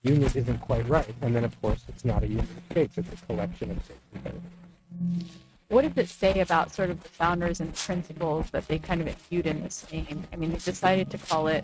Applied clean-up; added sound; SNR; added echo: neural mask model RNNoise.